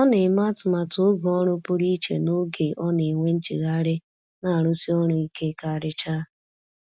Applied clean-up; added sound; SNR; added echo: none; none; none; none.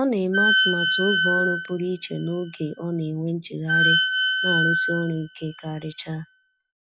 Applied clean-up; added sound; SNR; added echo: classical method log-MMSE.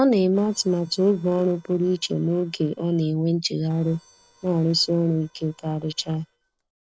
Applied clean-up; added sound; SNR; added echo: neural separator model SepFormer DNS4.